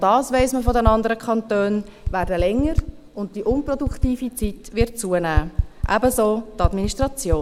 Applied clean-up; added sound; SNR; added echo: none; Typing; 4 dB; none.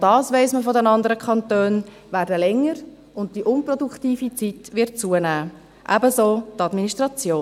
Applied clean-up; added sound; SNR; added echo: none; none; none; none.